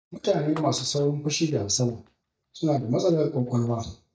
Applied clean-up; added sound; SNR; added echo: neural mask model DeepFilterNet 3.